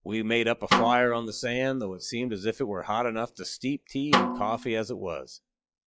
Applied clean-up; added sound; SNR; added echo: classical method log-MMSE.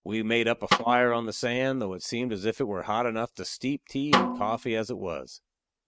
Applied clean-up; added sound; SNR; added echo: neural mask model RNNoise.